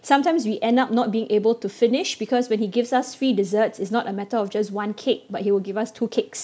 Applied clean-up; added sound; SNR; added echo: none; none; none; none.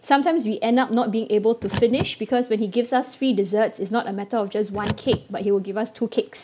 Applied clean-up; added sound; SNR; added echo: none; Car; 13 dB; none.